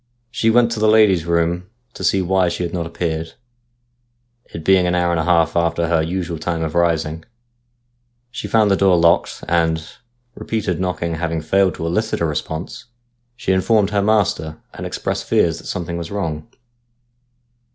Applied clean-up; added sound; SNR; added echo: none; none; none; none.